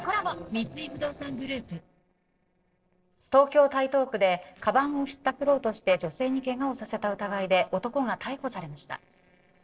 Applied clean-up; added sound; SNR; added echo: neural separator model SepFormer DNS4.